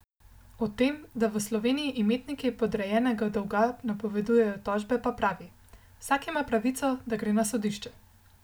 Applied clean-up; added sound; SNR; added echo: none; none; none; none.